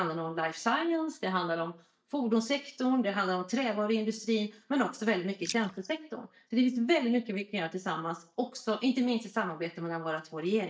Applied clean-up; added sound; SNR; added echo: neural mask model DeepFilterNet 3.